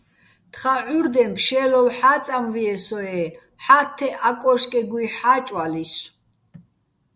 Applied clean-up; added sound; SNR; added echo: none; none; none; none.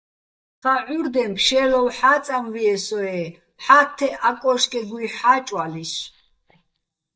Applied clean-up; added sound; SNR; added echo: neural mask model DeepFilterNet 3.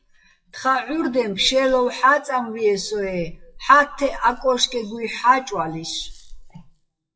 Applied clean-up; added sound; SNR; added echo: classical method WPE with log-MMSE.